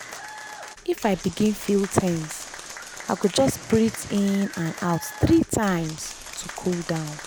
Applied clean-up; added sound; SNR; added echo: none; Applause; 14 dB; none.